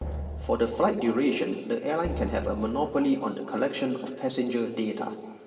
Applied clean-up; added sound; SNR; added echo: none; Drum; 10 dB; reverberation time 2.0 s.